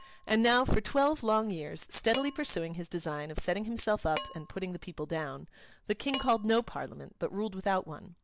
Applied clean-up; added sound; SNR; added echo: none; Dishes, pots, and pans; 16 dB; none.